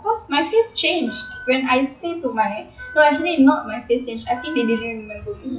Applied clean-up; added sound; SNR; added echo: classical method WPE with log-MMSE.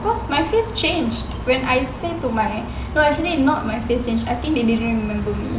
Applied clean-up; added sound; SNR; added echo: none; none; none; none.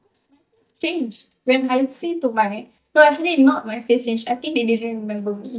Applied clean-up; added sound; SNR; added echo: neural mask model DeepFilterNet 3.